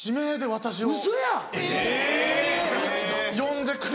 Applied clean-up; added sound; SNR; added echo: none; none; none; none.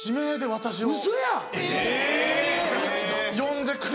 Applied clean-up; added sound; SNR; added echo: none; Bowed string instrument; 18 dB; none.